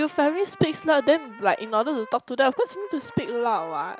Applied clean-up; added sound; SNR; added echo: none; Trumpet; 20 dB; none.